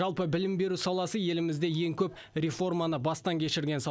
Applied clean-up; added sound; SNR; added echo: none; none; none; none.